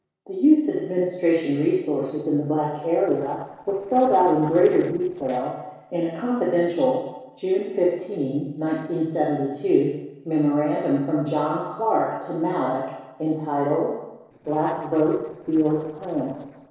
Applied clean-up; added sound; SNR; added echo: neural separator model SepFormer DNS4.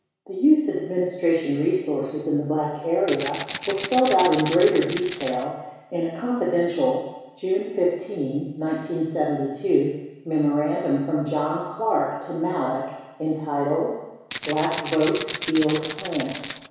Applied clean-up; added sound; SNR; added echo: none; Rattle (instrument); 2 dB; reverberation time 1.1 s.